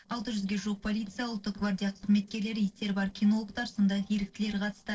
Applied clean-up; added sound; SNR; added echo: neural separator model SepFormer DNS4.